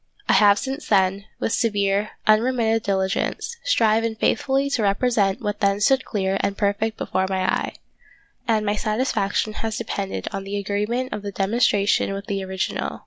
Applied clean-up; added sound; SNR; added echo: none; none; none; none.